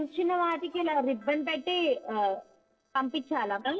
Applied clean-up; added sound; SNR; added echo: neural separator model SepFormer DNS4.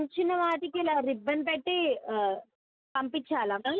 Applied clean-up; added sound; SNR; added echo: none; none; none; none.